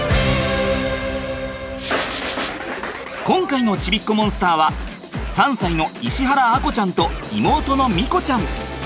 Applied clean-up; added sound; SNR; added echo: none; none; none; none.